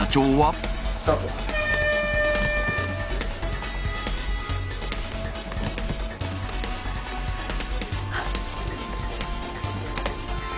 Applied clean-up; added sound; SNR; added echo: none; Car; 16 dB; none.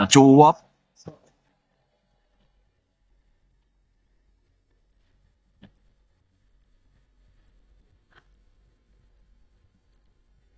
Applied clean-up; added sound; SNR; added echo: neural mask model DeepFilterNet 3.